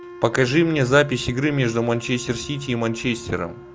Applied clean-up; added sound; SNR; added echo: none; Wind instrument, woodwind instrument; 17 dB; none.